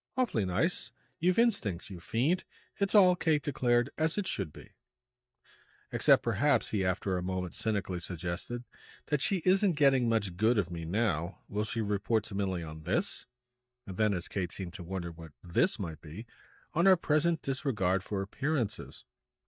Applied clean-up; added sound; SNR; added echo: neural mask model DeepFilterNet 3.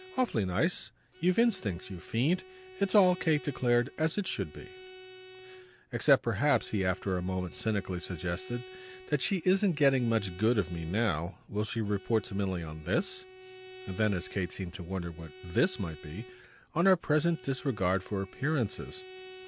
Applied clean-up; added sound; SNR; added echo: none; Bowed string instrument; 20 dB; none.